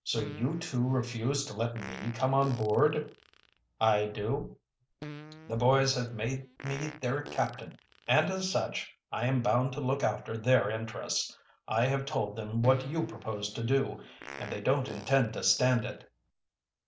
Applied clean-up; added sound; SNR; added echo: none; Fart; 17 dB; none.